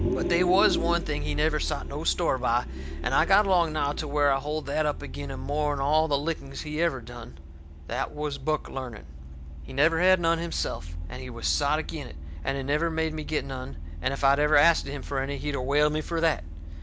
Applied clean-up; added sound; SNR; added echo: none; Vehicle; 6 dB; none.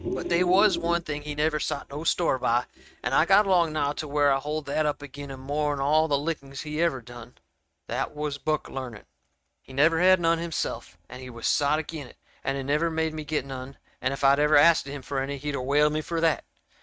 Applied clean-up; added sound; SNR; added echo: neural mask model RNNoise.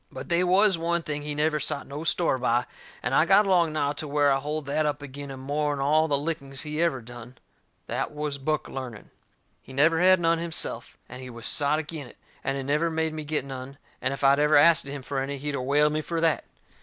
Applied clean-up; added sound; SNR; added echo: none; none; none; none.